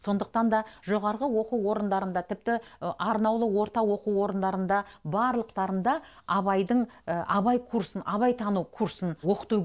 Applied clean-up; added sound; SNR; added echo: none; none; none; none.